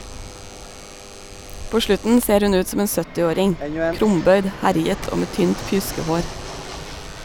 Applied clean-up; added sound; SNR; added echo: none; Fixed-wing aircraft, airplane + Alarm / Door; 10 dB; none.